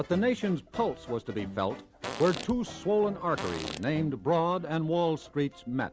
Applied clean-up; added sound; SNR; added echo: none; Fart; 11 dB; none.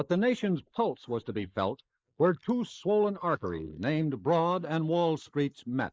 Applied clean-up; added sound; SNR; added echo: neural mask model Resemble Enhance denoiser.